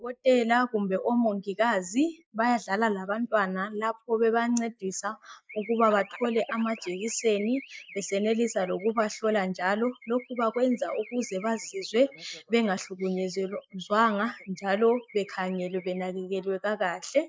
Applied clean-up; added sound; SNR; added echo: neural mask model Resemble Enhance denoiser.